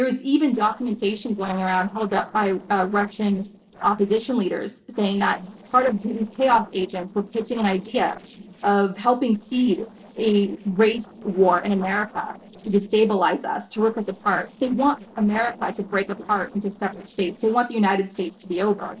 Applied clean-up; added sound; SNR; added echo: neural separator model SepFormer DNS4.